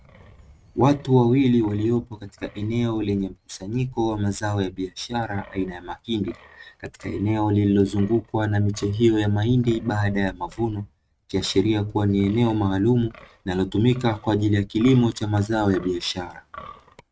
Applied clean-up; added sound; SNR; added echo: neural mask model RNNoise.